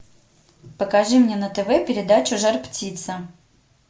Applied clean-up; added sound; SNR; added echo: none; none; none; none.